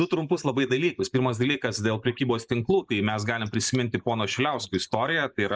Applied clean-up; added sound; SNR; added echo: neural mask model Resemble Enhance denoiser.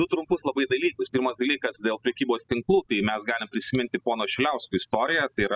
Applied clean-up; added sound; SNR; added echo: classical method spectral subtraction.